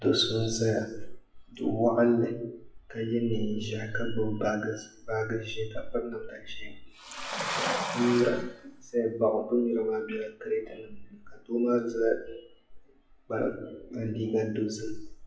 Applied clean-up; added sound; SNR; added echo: classical method WPE with log-MMSE.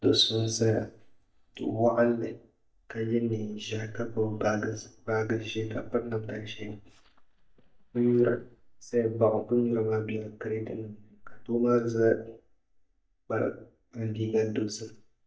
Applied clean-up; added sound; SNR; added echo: neural mask model DeepFilterNet 3.